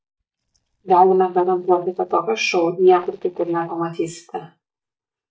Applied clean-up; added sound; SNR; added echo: neural mask model DeepFilterNet 3.